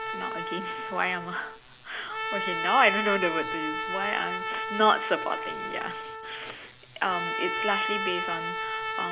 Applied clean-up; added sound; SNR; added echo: none; Trumpet; 2 dB; none.